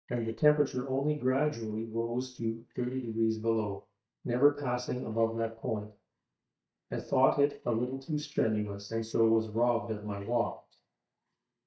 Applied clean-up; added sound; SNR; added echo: neural mask model DeepFilterNet 3.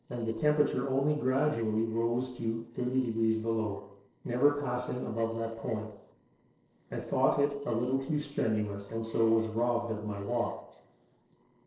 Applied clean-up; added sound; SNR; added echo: neural separator model SepFormer DNS4.